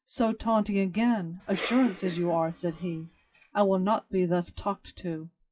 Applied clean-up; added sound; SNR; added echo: classical method WPE with log-MMSE.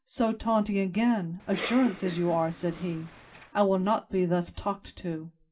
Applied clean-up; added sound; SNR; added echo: none; Cough; 13 dB; reverberation time 0.2 s.